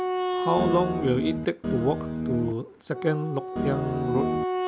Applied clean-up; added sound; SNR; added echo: none; Wind instrument, woodwind instrument + Guitar; 1 dB; none.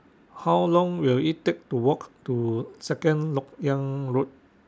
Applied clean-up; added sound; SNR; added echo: none; none; none; none.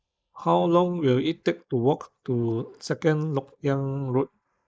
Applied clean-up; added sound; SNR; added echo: neural mask model Resemble Enhance denoiser.